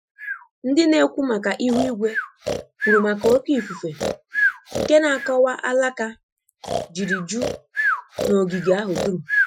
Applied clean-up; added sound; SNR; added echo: classical method Wiener filter.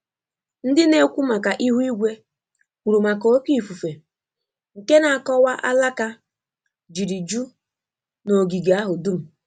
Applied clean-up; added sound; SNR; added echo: none; none; none; none.